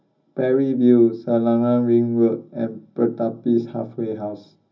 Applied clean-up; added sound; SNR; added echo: none; none; none; reverberation time 0.4 s.